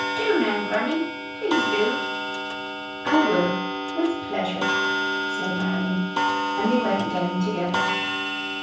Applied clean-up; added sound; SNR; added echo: none; Clock; 0 dB; reverberation time 0.6 s.